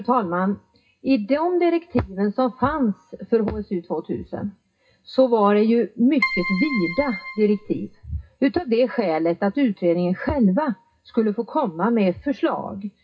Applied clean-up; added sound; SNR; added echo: classical method WPE with log-MMSE.